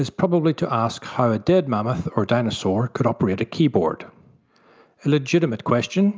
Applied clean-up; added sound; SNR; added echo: none; none; none; none.